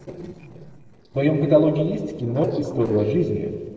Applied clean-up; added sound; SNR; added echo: neural separator model SepFormer DNS4.